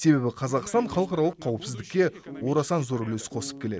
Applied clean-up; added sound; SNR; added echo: none; Piano; 14 dB; none.